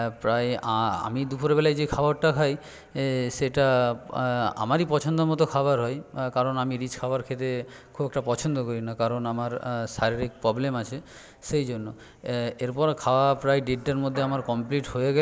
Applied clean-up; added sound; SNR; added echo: none; none; none; none.